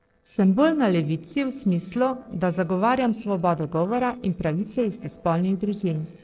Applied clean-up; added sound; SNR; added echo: neural separator model SepFormer DNS4.